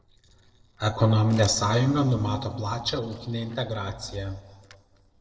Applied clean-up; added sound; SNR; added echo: neural separator model SepFormer DNS4.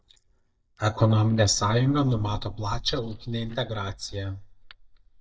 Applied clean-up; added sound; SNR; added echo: neural mask model DeepFilterNet 3.